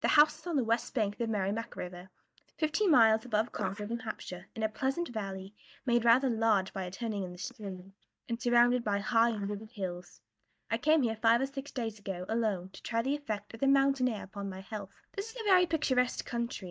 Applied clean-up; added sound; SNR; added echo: neural mask model DeepFilterNet 3.